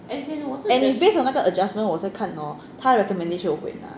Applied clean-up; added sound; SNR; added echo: none; none; none; none.